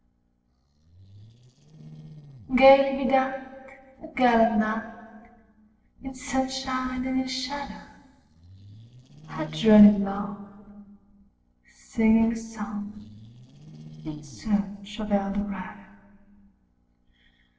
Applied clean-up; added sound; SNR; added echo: neural separator model SepFormer DNS4.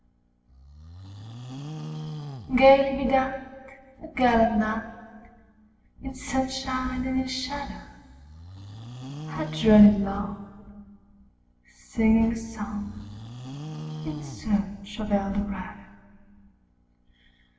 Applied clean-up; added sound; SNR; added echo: none; Livestock, farm animals, working animals; 12 dB; reverberation time 2.1 s.